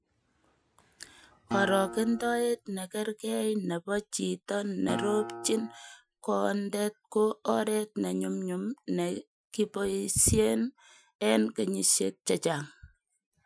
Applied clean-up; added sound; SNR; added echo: classical method Wiener filter.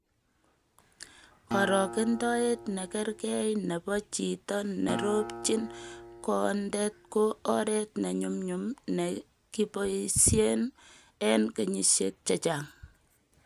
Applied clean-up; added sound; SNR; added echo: none; Acoustic guitar; 12 dB; none.